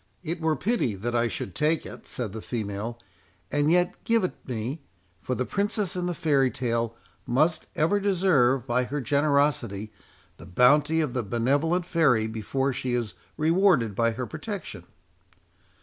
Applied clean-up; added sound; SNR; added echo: none; none; none; none.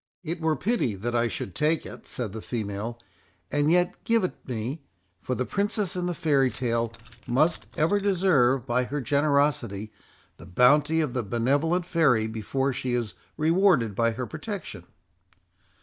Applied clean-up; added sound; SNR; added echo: neural mask model DeepFilterNet 3.